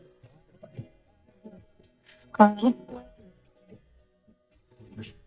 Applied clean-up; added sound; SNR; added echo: neural mask model DeepFilterNet 3.